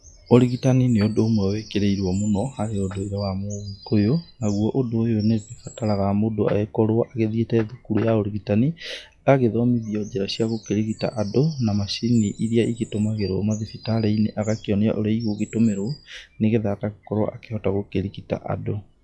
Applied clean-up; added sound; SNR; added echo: classical method log-MMSE.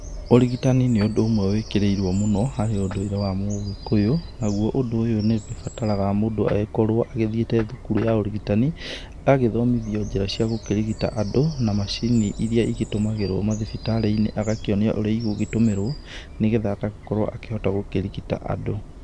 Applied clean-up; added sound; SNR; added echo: none; Bird vocalization, bird call, bird song; 14 dB; none.